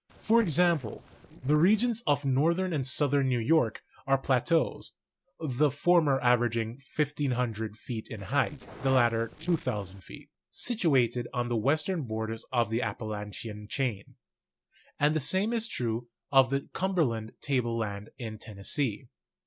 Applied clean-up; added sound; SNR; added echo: neural separator model SepFormer DNS4.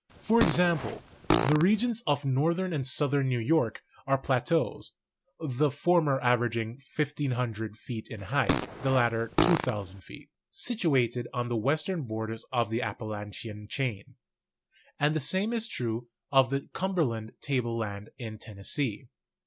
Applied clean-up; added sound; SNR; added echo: none; Fart; 2 dB; none.